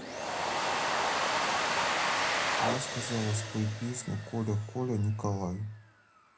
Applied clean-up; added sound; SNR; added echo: none; Domestic sounds, home sounds; -2 dB; reverberation time 0.4 s.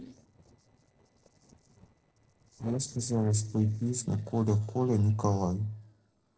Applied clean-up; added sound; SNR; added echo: neural separator model SepFormer DNS4.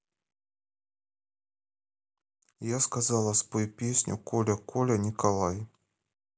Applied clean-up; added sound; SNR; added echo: none; none; none; none.